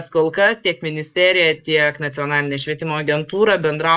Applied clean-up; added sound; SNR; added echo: neural mask model Resemble Enhance denoiser.